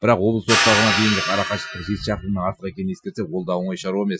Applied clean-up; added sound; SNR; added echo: classical method Wiener filter.